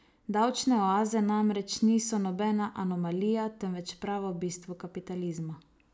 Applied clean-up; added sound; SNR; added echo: none; none; none; none.